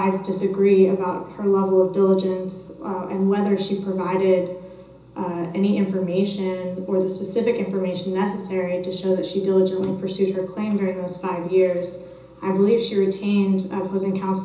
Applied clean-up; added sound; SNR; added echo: none; none; none; reverberation time 0.6 s.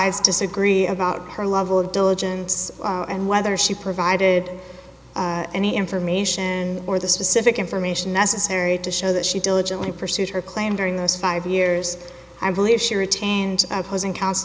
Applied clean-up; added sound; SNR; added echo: none; none; none; none.